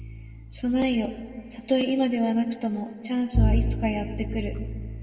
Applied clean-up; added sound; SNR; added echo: none; Bowed string instrument; 2 dB; reverberation time 1.9 s.